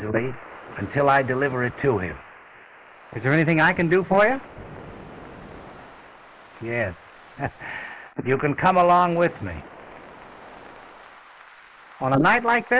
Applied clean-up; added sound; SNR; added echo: neural mask model Resemble Enhance denoiser.